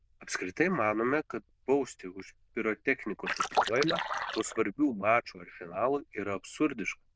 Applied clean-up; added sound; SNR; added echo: neural diffusion model UNIVERSE++.